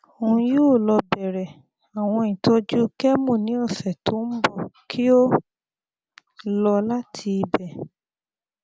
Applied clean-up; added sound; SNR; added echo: none; none; none; none.